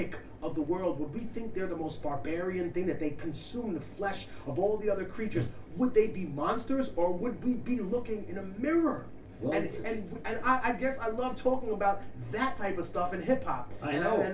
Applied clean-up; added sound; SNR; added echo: none; Mechanisms; 18 dB; reverberation time 0.3 s.